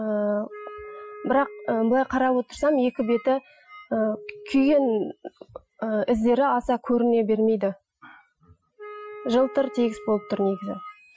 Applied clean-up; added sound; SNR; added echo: classical method Wiener filter.